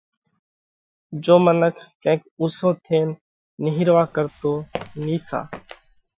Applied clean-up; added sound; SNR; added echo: classical method Wiener filter.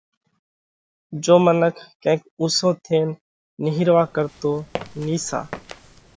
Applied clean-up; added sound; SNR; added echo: none; Walk, footsteps; 15 dB; none.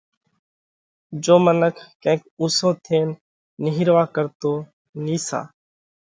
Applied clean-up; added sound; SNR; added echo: none; none; none; none.